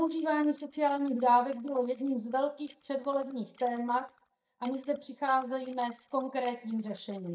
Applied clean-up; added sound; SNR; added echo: neural mask model DeepFilterNet 3.